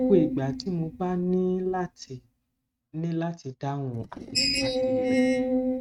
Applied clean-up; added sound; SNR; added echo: neural mask model RNNoise.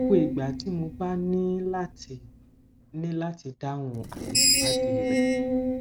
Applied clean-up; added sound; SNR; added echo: none; Screech; -2 dB; none.